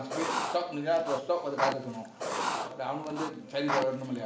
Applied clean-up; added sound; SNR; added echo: none; Writing; 3 dB; reverberation time 0.6 s.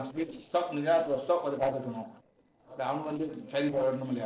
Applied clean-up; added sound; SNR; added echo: neural separator model SepFormer DNS4.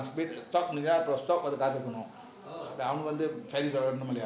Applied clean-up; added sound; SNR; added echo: none; none; none; none.